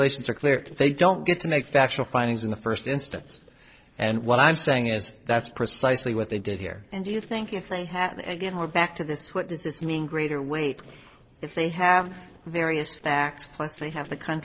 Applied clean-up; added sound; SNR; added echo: neural separator model SepFormer DNS4.